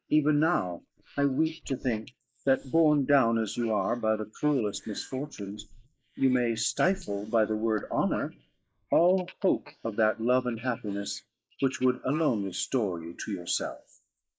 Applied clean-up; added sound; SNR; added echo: neural mask model Resemble Enhance denoiser.